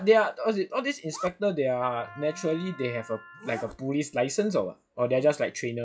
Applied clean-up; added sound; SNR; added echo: classical method log-MMSE.